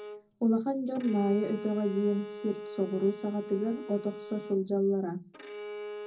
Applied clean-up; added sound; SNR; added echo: none; Bowed string instrument; 12 dB; reverberation time 0.4 s.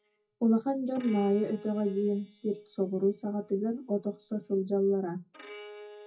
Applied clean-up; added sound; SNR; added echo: classical method WPE with log-MMSE.